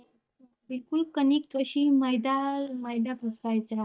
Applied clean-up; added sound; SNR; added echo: neural mask model DeepFilterNet 3.